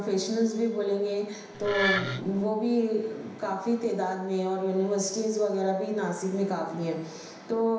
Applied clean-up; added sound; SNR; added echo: none; Wood; 2 dB; reverberation time 0.9 s.